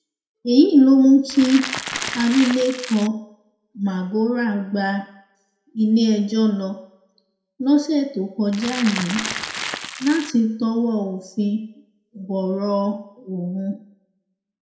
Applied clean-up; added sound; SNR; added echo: none; Crackle; 8 dB; reverberation time 0.6 s.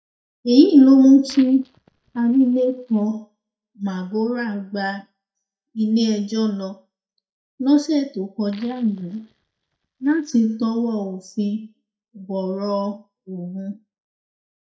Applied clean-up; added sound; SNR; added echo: neural mask model DeepFilterNet 3.